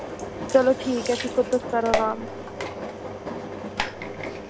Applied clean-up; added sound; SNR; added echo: none; Engine; 5 dB; none.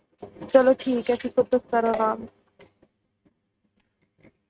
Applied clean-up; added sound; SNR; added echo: neural mask model RNNoise.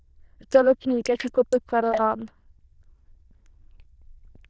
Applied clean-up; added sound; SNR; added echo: neural diffusion model UNIVERSE++.